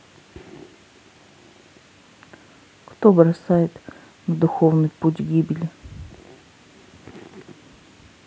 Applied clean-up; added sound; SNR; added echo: none; none; none; none.